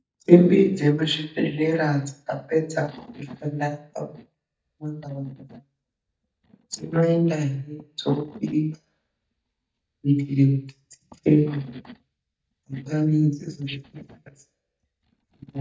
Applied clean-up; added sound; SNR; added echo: neural mask model DeepFilterNet 3.